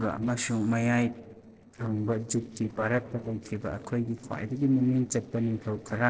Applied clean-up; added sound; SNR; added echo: neural separator model SepFormer DNS4.